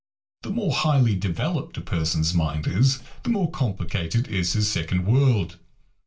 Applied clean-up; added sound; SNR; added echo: neural separator model SepFormer DNS4.